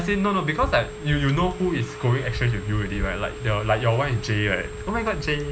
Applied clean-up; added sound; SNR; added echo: none; Telephone; 14 dB; none.